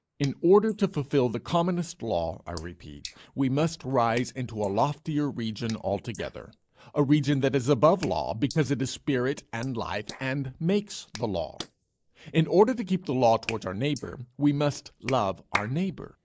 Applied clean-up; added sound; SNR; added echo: neural mask model Resemble Enhance denoiser.